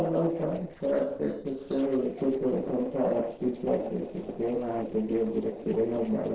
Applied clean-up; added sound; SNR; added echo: neural separator model SepFormer DNS4.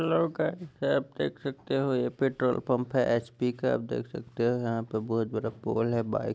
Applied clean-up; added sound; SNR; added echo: none; none; none; none.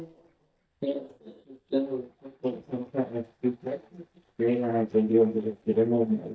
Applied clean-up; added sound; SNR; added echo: neural mask model DeepFilterNet 3.